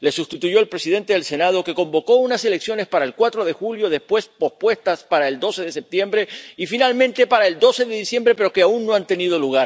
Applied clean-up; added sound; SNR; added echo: none; none; none; none.